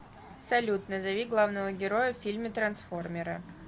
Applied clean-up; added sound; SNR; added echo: none; none; none; none.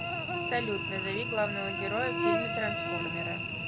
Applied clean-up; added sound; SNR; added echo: none; Cricket / Buzz; -3 dB; none.